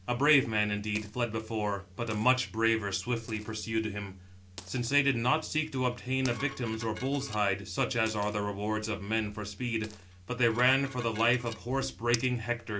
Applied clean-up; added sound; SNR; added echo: none; Dishes, pots, and pans + Coin (dropping); 19 dB; none.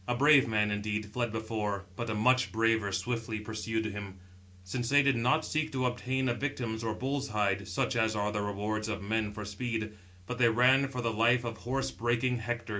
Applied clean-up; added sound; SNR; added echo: none; none; none; none.